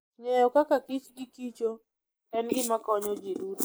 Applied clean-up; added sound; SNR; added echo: neural mask model Resemble Enhance denoiser.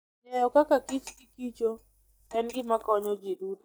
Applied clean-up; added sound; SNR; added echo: neural mask model DeepFilterNet 3.